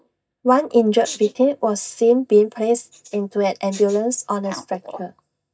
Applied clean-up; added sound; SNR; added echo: neural mask model DeepFilterNet 3.